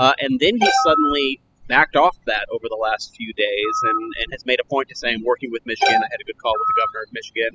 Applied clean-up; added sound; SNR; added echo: classical method spectral subtraction.